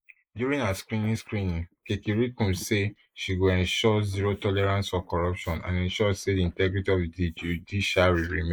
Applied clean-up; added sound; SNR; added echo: neural mask model Resemble Enhance denoiser.